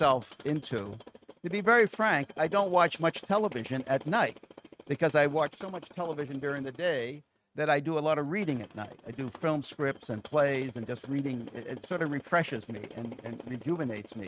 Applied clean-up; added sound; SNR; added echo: neural mask model RNNoise.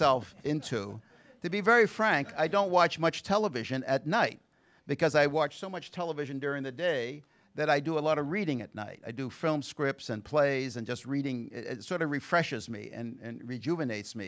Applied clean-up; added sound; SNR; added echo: none; none; none; none.